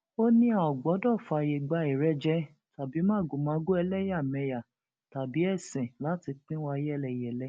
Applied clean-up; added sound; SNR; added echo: none; none; none; none.